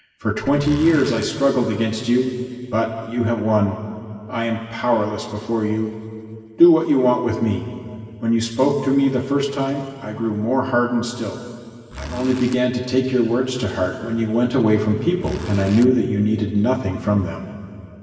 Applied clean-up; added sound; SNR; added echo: none; Zipper (clothing); 12 dB; reverberation time 2.5 s.